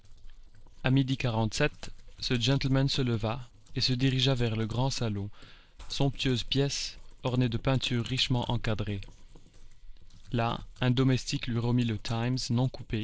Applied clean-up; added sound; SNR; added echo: neural separator model SepFormer DNS4.